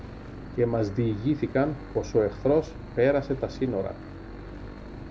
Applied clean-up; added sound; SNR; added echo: none; Engine / Boat, Water vehicle; 12 dB; none.